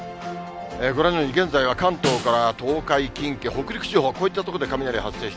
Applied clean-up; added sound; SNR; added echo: none; Snare drum; 10 dB; none.